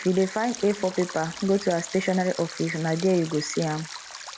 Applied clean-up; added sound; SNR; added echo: none; Liquid + Stream; 14 dB; none.